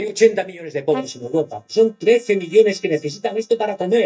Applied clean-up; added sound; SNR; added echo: neural mask model DeepFilterNet 3.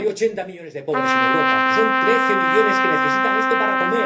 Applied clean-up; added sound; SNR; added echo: none; Trumpet; -5 dB; reverberation time 0.3 s.